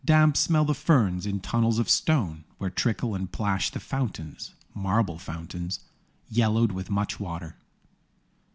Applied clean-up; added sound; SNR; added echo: none; none; none; none.